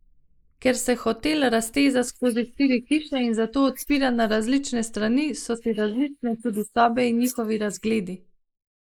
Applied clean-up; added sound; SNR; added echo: neural mask model Resemble Enhance denoiser.